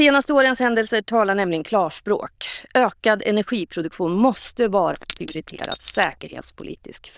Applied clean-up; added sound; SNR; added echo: neural diffusion model UNIVERSE++.